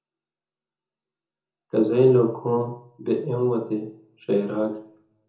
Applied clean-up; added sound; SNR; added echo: none; none; none; reverberation time 0.6 s.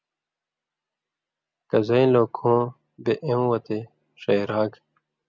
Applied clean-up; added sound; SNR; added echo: none; none; none; none.